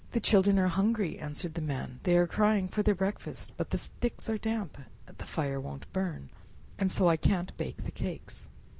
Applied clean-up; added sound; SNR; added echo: none; Cricket; 18 dB; none.